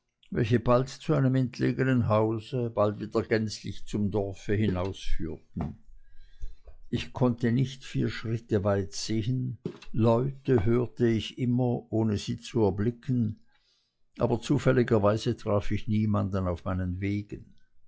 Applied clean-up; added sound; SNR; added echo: classical method log-MMSE.